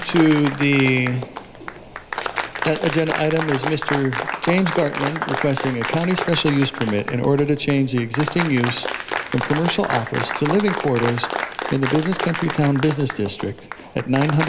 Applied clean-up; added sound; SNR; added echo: none; Applause; 6 dB; none.